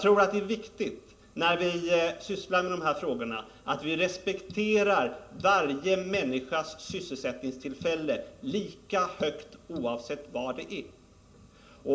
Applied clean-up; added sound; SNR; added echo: none; none; none; reverberation time 0.4 s.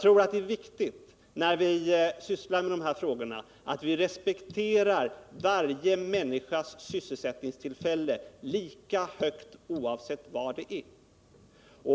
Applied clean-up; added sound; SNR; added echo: none; none; none; none.